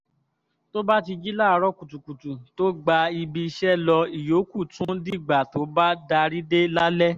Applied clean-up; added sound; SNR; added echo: none; none; none; none.